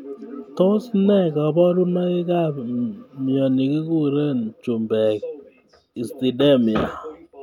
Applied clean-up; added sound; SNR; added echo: none; none; none; none.